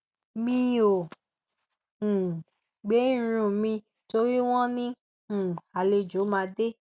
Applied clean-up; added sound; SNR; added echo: none; none; none; none.